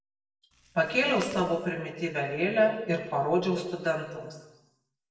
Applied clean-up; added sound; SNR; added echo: none; Chewing, mastication; 19 dB; reverberation time 1.1 s.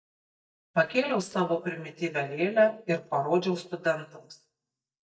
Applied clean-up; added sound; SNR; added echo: neural mask model DeepFilterNet 3.